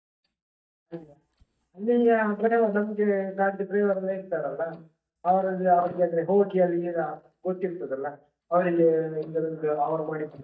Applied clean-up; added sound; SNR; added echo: neural mask model DeepFilterNet 3.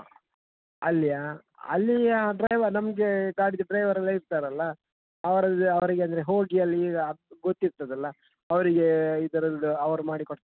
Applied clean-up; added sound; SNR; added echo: none; none; none; none.